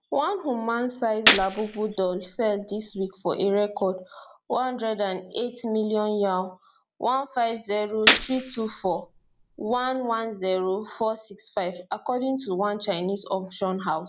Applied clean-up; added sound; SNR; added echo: none; Gunshot, gunfire; 0 dB; none.